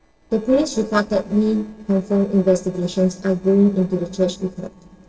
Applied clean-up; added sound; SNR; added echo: neural separator model SepFormer DNS4.